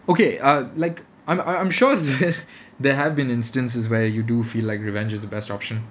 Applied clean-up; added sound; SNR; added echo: none; none; none; none.